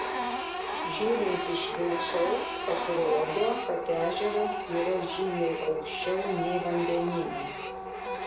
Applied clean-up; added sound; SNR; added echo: none; Printer; 2 dB; reverberation time 0.5 s.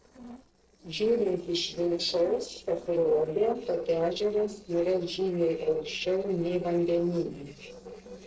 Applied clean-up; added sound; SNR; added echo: neural separator model SepFormer DNS4.